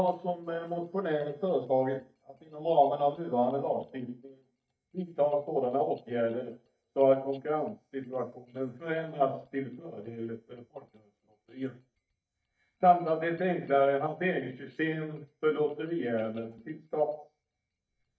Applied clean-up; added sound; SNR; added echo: neural mask model DeepFilterNet 3.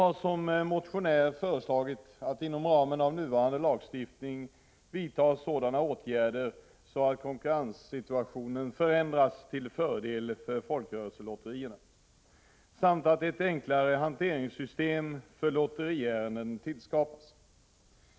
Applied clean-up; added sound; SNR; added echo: none; none; none; none.